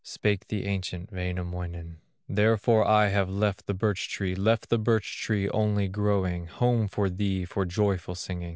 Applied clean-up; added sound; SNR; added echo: none; none; none; none.